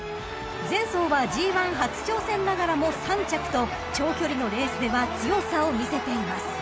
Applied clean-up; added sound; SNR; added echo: none; none; none; none.